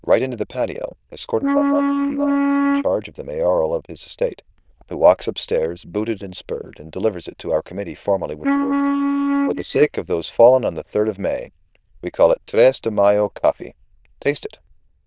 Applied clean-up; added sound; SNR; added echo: neural diffusion model UNIVERSE++.